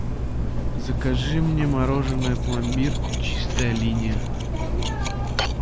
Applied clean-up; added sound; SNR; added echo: none; Cutlery, silverware; -2 dB; none.